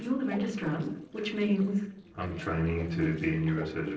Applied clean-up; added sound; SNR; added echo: neural separator model SepFormer DNS4.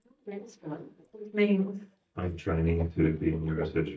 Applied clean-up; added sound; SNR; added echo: neural mask model DeepFilterNet 3.